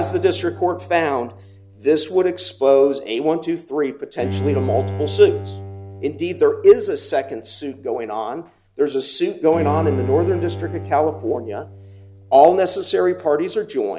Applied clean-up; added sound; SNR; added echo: none; Bowed string instrument; 12 dB; none.